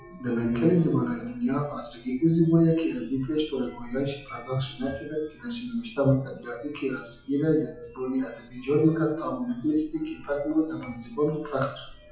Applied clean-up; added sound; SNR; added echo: classical method WPE with log-MMSE.